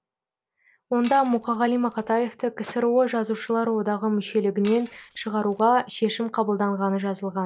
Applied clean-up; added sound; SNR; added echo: none; Glass; 10 dB; none.